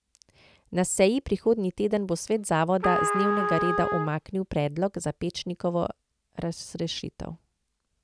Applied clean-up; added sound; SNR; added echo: none; Trumpet; 1 dB; none.